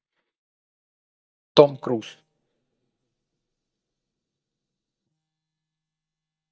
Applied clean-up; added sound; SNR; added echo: neural mask model DeepFilterNet 3.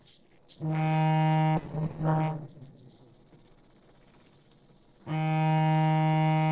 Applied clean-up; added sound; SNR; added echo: neural separator model SepFormer DNS4.